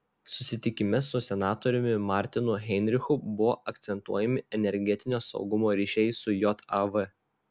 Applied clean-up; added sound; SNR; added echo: none; none; none; none.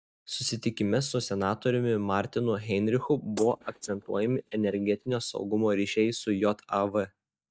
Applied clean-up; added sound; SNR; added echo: neural mask model DeepFilterNet 3.